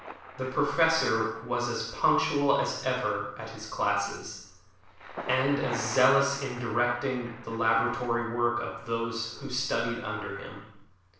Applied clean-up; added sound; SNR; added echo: none; Thunder; 15 dB; reverberation time 0.7 s.